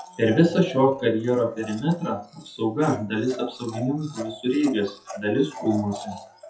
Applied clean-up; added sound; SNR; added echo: classical method WPE with log-MMSE.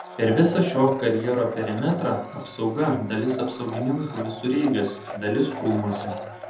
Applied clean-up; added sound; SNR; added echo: none; Domestic sounds, home sounds; 12 dB; reverberation time 0.7 s.